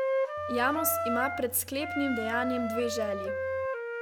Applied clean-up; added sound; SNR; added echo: none; Wind instrument, woodwind instrument; 1 dB; none.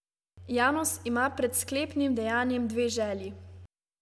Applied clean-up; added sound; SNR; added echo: none; none; none; none.